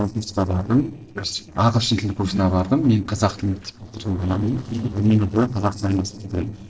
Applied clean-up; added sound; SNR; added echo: neural separator model SepFormer DNS4.